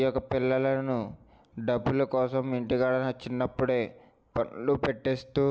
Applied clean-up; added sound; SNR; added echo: none; none; none; none.